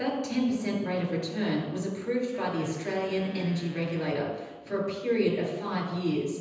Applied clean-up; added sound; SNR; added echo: none; Fart; 19 dB; reverberation time 1.1 s.